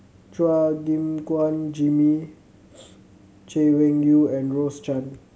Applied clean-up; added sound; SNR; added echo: none; none; none; none.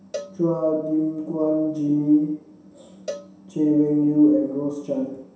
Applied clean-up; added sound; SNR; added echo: none; Cowbell; 19 dB; reverberation time 0.7 s.